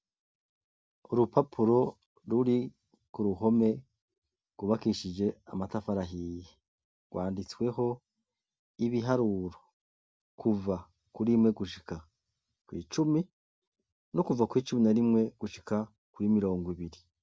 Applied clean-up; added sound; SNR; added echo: none; none; none; none.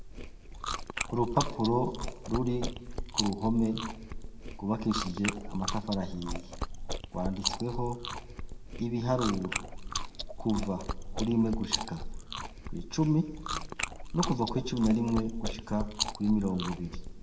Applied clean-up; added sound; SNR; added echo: none; Chewing, mastication; 4 dB; reverberation time 1.2 s.